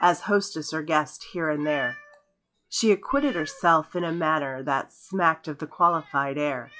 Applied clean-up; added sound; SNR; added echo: classical method log-MMSE.